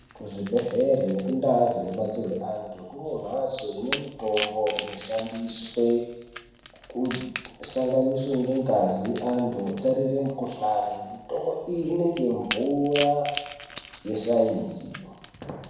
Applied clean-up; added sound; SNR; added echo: none; Crack / Crackle; 9 dB; reverberation time 1.1 s.